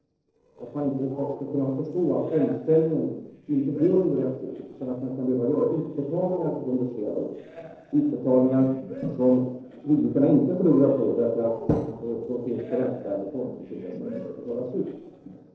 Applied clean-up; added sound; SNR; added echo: neural separator model SepFormer DNS4.